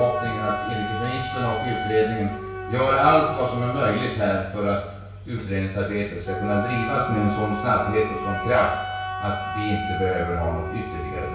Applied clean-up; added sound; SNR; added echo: none; Wind instrument, woodwind instrument; 7 dB; reverberation time 0.6 s.